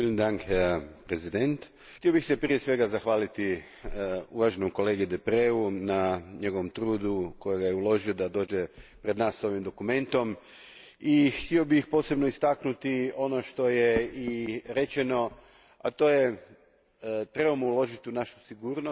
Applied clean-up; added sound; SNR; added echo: none; none; none; none.